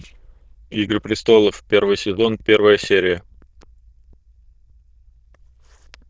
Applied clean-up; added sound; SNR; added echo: neural diffusion model UNIVERSE++.